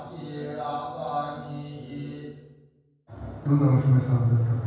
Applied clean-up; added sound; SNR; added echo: none; none; none; reverberation time 1.2 s.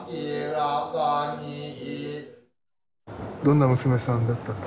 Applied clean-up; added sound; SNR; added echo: none; none; none; none.